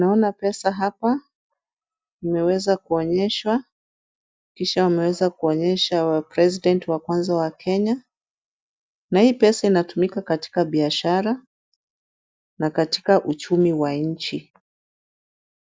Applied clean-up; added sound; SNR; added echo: neural mask model DeepFilterNet 3.